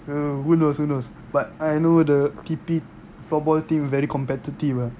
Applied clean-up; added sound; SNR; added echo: none; none; none; none.